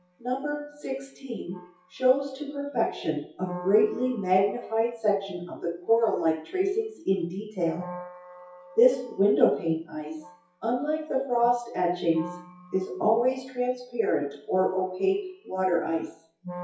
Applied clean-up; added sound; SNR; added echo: classical method WPE with log-MMSE.